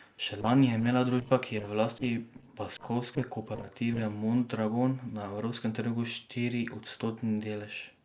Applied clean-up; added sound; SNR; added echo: neural separator model SepFormer DNS4.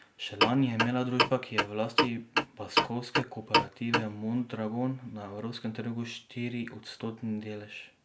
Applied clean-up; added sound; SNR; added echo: none; Clock; -3 dB; none.